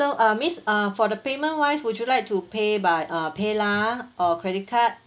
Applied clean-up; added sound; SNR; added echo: none; none; none; none.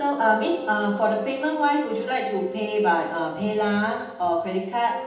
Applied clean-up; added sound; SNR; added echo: none; Wind instrument, woodwind instrument; 13 dB; reverberation time 0.8 s.